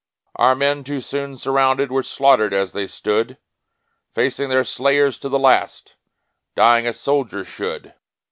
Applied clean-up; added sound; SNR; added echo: none; none; none; none.